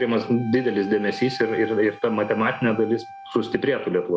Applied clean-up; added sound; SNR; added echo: none; Wind instrument, woodwind instrument; 16 dB; none.